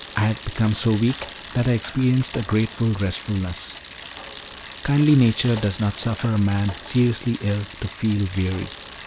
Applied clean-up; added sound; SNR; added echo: none; Bicycle; 10 dB; none.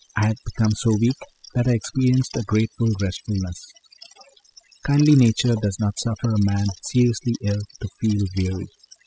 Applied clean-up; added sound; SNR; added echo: classical method spectral subtraction.